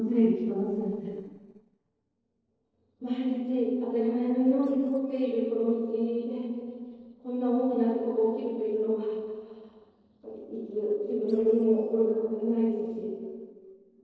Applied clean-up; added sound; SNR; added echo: neural separator model SepFormer DNS4.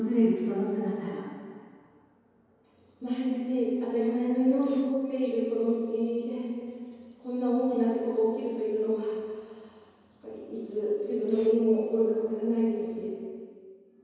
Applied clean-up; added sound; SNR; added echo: none; Animal; 10 dB; reverberation time 2.2 s.